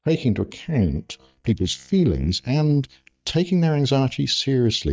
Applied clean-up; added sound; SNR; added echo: neural mask model DeepFilterNet 3.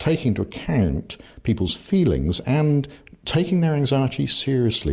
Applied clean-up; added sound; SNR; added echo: none; none; none; none.